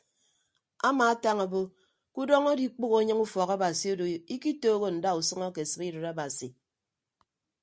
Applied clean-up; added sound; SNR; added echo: none; none; none; none.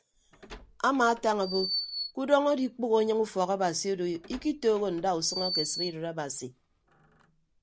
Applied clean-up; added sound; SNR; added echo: none; Door; 11 dB; none.